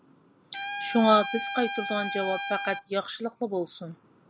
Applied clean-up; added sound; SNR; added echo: none; Trumpet; 6 dB; none.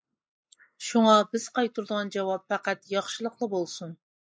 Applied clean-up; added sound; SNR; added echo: neural mask model Resemble Enhance denoiser.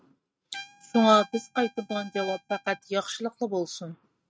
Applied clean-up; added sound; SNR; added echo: neural mask model RNNoise.